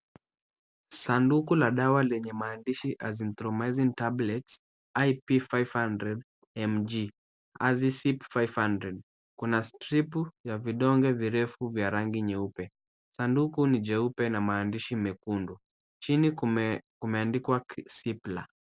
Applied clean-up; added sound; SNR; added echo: none; none; none; none.